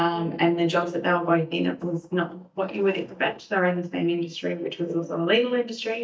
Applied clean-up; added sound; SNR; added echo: neural mask model DeepFilterNet 3.